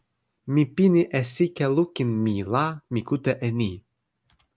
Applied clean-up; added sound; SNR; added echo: none; none; none; none.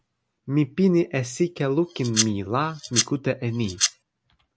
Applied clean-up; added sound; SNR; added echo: none; Domestic sounds, home sounds; 2 dB; none.